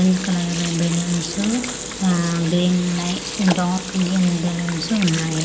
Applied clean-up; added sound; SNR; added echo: none; Sink (filling or washing) / Water tap, faucet; 9 dB; none.